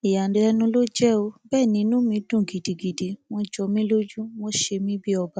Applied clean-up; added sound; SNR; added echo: none; none; none; none.